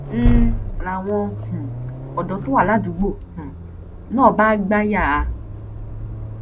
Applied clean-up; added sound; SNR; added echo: none; Accelerating, revving, vroom; 3 dB; none.